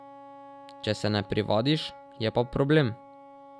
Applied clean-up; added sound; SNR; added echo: none; Wind instrument, woodwind instrument; 19 dB; none.